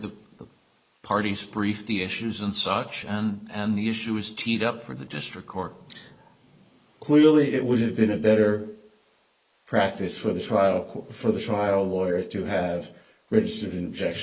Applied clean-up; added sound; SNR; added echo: neural mask model Resemble Enhance denoiser.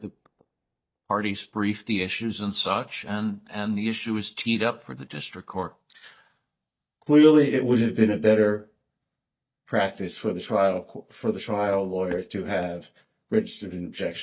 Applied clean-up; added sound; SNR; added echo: neural mask model DeepFilterNet 3.